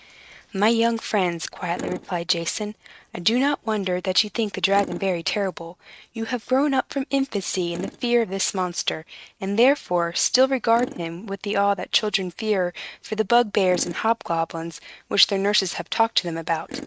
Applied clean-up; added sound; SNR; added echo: neural mask model RNNoise.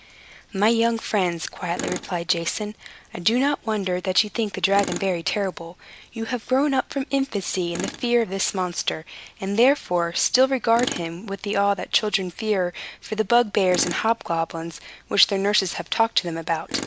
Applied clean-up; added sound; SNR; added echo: none; Tools; 16 dB; none.